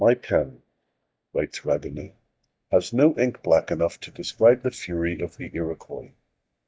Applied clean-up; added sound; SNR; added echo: neural mask model DeepFilterNet 3.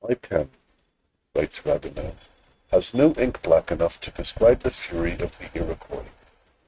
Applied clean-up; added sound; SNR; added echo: neural mask model RNNoise.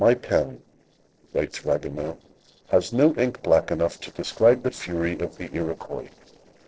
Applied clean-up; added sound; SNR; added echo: neural separator model SepFormer DNS4.